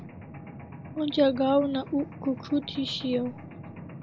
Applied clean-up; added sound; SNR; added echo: none; Mechanisms; 13 dB; none.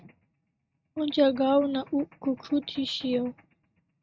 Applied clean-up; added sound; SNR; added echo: neural mask model RNNoise.